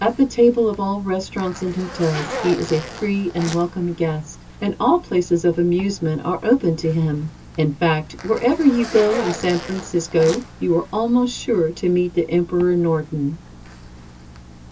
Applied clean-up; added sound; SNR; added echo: none; Zipper (clothing); 15 dB; reverberation time 0.2 s.